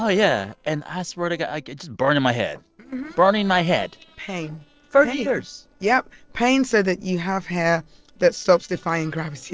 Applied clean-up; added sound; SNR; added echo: neural separator model SepFormer DNS4.